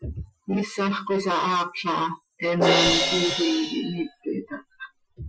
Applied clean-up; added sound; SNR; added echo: classical method Wiener filter.